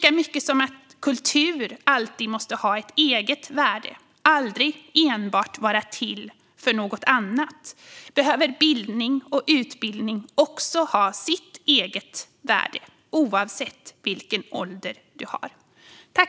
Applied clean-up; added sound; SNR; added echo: none; none; none; none.